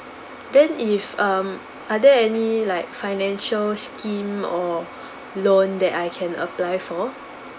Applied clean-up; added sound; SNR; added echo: none; none; none; none.